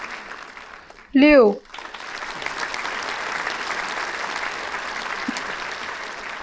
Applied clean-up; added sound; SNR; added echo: none; Applause / Crowd; 6 dB; none.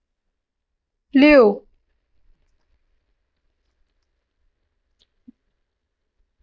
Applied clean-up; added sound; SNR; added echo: neural mask model DeepFilterNet 3.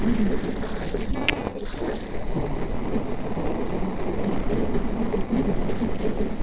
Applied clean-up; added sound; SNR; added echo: neural separator model SepFormer DNS4.